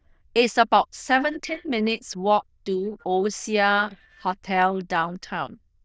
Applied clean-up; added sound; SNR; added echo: neural diffusion model UNIVERSE++.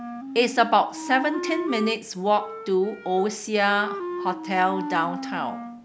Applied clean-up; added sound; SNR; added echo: none; Wind instrument, woodwind instrument; 9 dB; none.